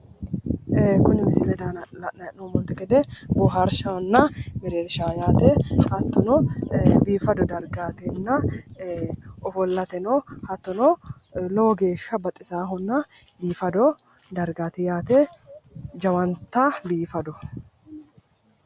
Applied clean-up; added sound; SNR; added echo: none; none; none; none.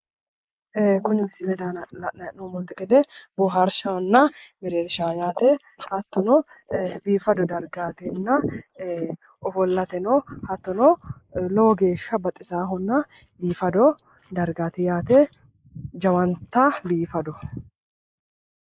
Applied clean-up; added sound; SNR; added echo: neural mask model Resemble Enhance denoiser.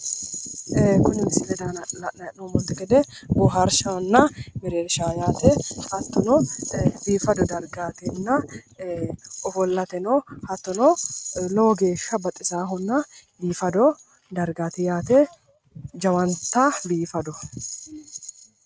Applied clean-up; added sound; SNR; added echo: neural mask model RNNoise.